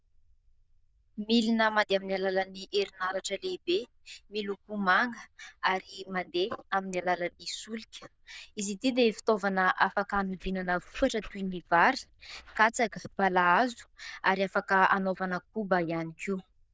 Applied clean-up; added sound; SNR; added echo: neural diffusion model UNIVERSE++.